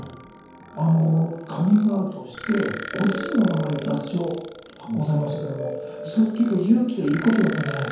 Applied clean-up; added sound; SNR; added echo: none; Burping, eructation; 16 dB; reverberation time 0.9 s.